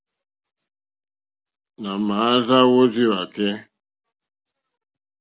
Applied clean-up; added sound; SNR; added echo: none; none; none; none.